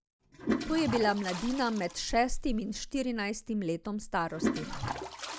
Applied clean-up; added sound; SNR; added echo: none; Toilet flush; 6 dB; none.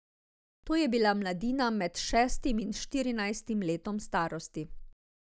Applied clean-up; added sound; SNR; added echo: none; none; none; none.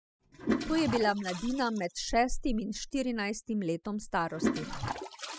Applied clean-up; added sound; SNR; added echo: classical method spectral subtraction.